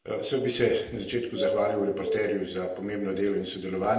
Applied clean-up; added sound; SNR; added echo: none; Doorbell; 5 dB; reverberation time 0.9 s.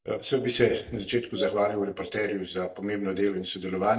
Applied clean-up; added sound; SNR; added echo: neural mask model DeepFilterNet 3.